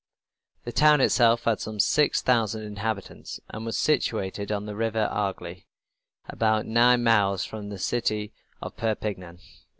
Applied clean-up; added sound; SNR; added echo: none; none; none; none.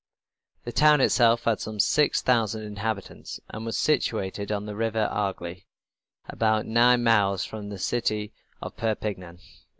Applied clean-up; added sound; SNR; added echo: neural mask model Resemble Enhance denoiser.